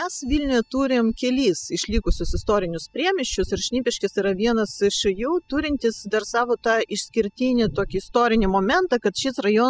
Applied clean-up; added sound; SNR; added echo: classical method spectral subtraction.